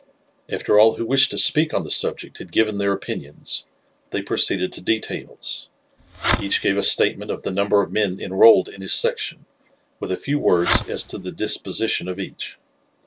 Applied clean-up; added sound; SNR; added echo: none; Fireworks; 5 dB; none.